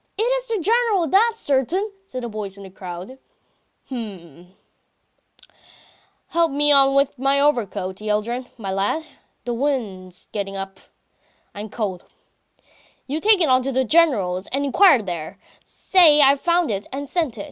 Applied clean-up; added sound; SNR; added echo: none; none; none; none.